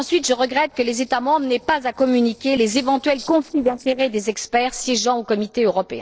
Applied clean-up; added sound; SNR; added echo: neural separator model SepFormer DNS4.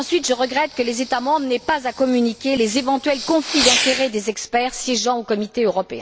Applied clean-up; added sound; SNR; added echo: none; Fireworks; 8 dB; none.